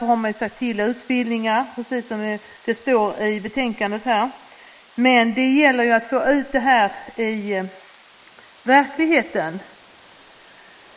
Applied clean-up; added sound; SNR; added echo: neural mask model Resemble Enhance denoiser.